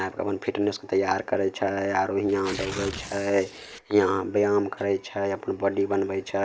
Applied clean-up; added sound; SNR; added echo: none; Tearing; 18 dB; none.